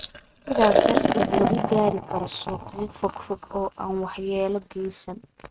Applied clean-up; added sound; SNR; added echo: neural mask model RNNoise.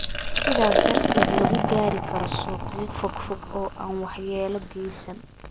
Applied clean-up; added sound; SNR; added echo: none; Liquid; -3 dB; none.